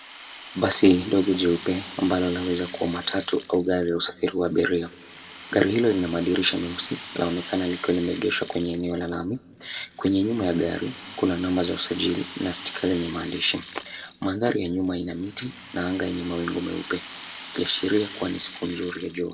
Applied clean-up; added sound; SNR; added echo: none; Rattle (instrument); 12 dB; reverberation time 1.1 s.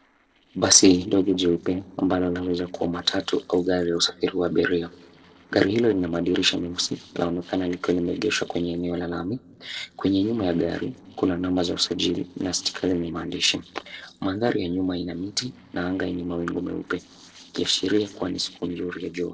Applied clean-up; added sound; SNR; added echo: neural separator model SepFormer DNS4.